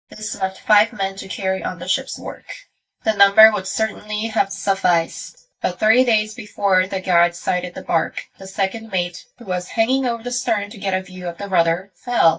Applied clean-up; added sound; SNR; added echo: neural mask model DeepFilterNet 3.